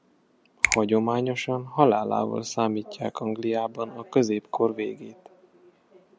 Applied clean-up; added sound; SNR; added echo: none; Finger snapping; 4 dB; none.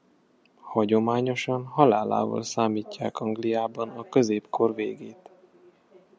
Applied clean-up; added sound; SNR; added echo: none; none; none; none.